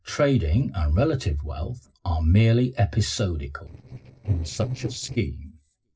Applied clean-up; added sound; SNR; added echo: neural separator model SepFormer DNS4.